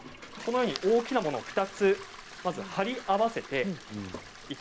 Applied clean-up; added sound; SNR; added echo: none; Toilet flush; 15 dB; none.